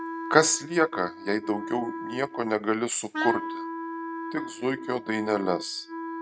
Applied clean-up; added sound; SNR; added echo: neural mask model RNNoise.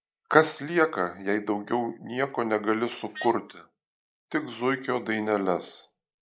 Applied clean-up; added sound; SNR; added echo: neural mask model Resemble Enhance denoiser.